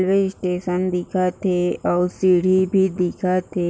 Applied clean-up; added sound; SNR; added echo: none; none; none; none.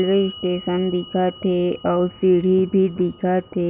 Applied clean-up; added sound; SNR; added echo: none; Clock; 18 dB; none.